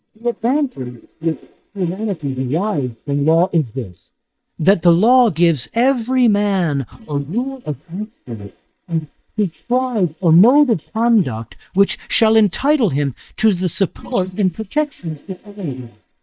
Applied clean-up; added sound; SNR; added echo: neural mask model DeepFilterNet 3.